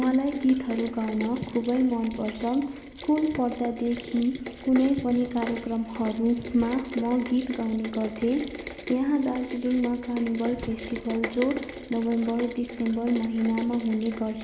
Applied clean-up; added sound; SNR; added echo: none; Rain; 11 dB; reverberation time 1.0 s.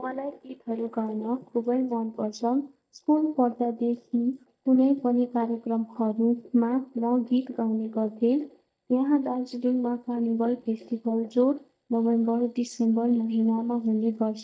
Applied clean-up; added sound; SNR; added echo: neural mask model DeepFilterNet 3.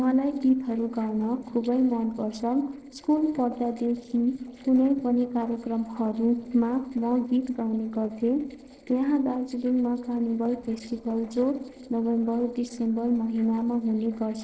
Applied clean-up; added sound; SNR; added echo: neural separator model SepFormer DNS4.